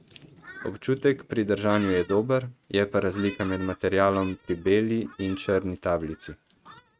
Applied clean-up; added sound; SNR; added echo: neural mask model RNNoise.